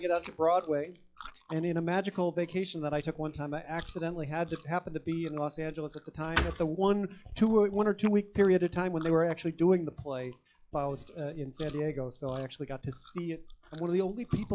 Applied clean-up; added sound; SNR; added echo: classical method log-MMSE.